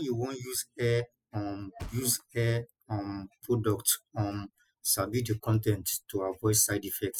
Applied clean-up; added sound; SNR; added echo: classical method spectral subtraction.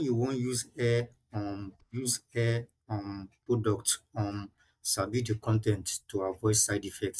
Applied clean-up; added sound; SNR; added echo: neural mask model DeepFilterNet 3.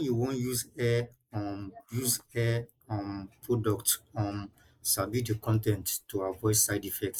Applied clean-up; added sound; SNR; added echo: neural mask model Resemble Enhance denoiser.